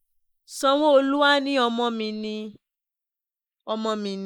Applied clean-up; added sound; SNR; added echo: neural mask model Resemble Enhance denoiser.